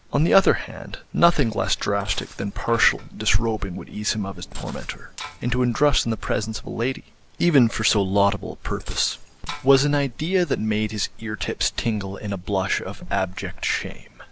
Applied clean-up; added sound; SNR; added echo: neural separator model SepFormer DNS4.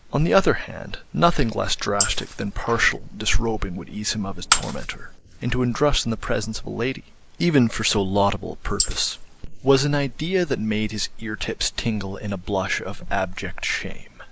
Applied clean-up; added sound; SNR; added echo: neural mask model Resemble Enhance denoiser.